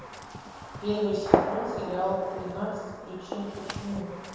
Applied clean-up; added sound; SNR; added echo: none; Gunshot, gunfire; -1 dB; reverberation time 1.2 s.